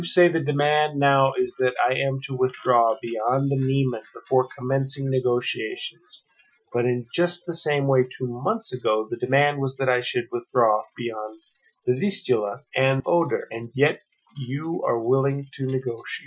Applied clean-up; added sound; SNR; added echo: classical method Wiener filter.